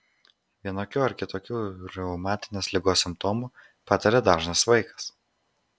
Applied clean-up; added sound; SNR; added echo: none; none; none; none.